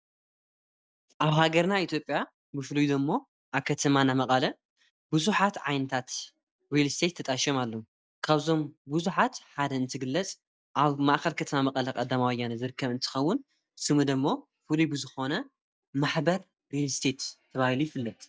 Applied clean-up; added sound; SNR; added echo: none; none; none; none.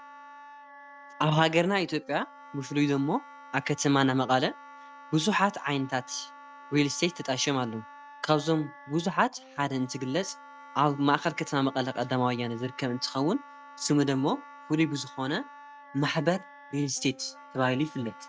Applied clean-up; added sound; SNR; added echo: none; Wind instrument, woodwind instrument; 19 dB; none.